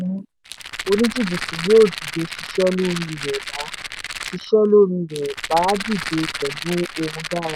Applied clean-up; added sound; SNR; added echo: none; Rattle; 10 dB; none.